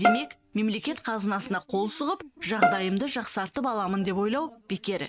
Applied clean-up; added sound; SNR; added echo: neural mask model RNNoise.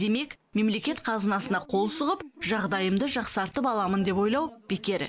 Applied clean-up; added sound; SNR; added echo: none; none; none; none.